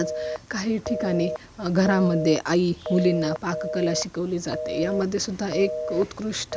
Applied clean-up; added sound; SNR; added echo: none; Telephone; 7 dB; none.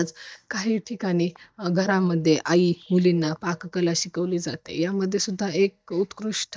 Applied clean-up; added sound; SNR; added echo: neural mask model DeepFilterNet 3.